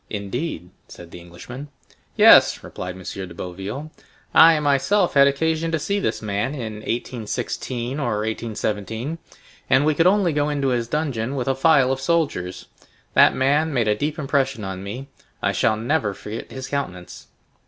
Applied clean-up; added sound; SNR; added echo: none; none; none; none.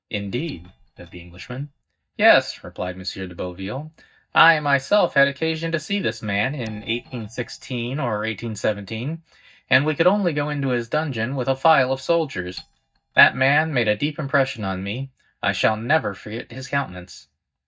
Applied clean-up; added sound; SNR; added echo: neural mask model DeepFilterNet 3.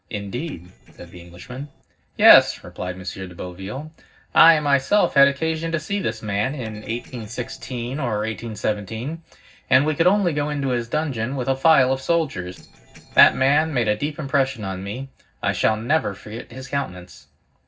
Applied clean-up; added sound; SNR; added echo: neural separator model SepFormer DNS4.